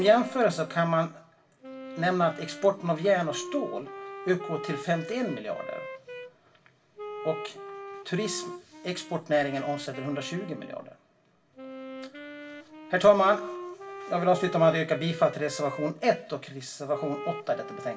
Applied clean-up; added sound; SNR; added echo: none; Wind instrument, woodwind instrument; 12 dB; reverberation time 0.2 s.